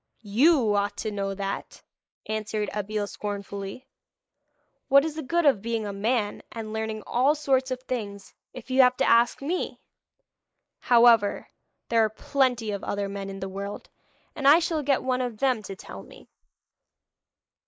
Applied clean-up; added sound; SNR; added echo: neural mask model Resemble Enhance denoiser.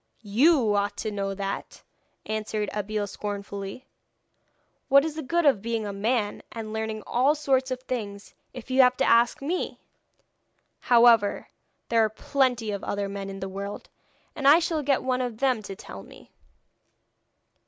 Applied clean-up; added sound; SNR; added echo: none; none; none; none.